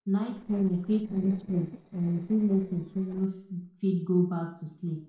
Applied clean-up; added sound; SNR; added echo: neural separator model SepFormer DNS4.